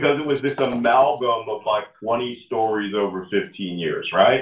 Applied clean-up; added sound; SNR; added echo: neural separator model SepFormer DNS4.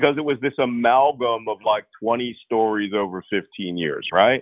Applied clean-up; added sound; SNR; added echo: none; none; none; none.